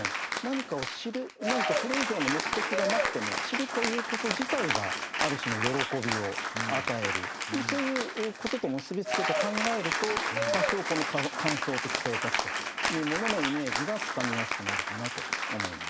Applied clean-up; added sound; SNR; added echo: none; Applause / Cheering; -2 dB; none.